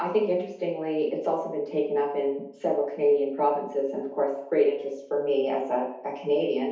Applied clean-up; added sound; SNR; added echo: none; none; none; reverberation time 0.8 s.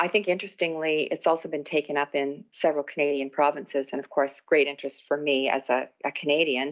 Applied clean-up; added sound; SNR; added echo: none; none; none; none.